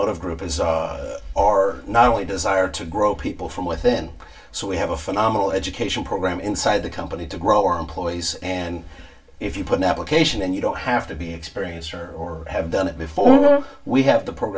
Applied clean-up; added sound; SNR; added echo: none; none; none; reverberation time 0.2 s.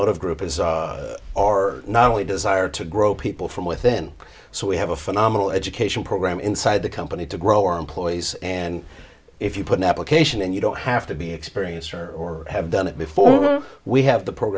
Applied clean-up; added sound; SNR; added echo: none; none; none; none.